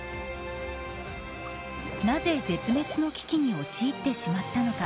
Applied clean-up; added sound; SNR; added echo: none; Liquid; 17 dB; none.